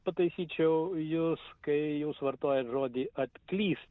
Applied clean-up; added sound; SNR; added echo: none; none; none; none.